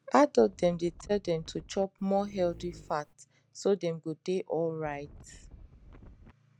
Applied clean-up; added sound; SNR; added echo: none; Wind + Dog; 20 dB; none.